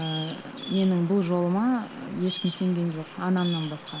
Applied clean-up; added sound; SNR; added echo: none; Bird vocalization, bird call, bird song; 14 dB; none.